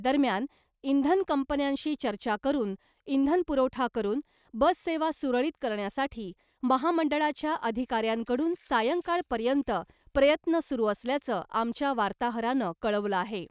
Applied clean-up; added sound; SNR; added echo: neural mask model RNNoise.